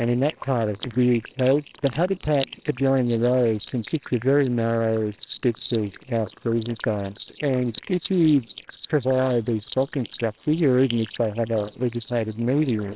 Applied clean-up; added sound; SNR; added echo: neural separator model SepFormer WHAMR!.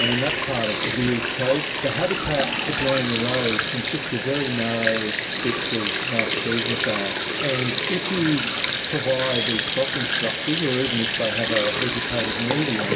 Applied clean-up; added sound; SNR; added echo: none; Sink (filling or washing); -1 dB; reverberation time 0.7 s.